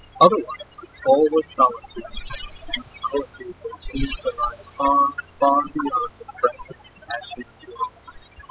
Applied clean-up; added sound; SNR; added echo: classical method spectral subtraction.